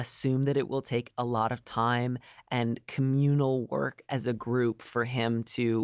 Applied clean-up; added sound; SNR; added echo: none; none; none; none.